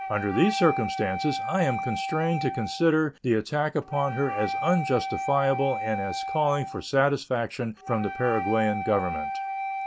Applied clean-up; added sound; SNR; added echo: none; Wind instrument, woodwind instrument; 6 dB; none.